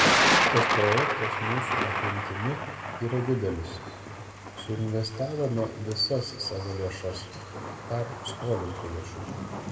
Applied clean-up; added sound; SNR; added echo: none; Thunder; -2 dB; reverberation time 1.6 s.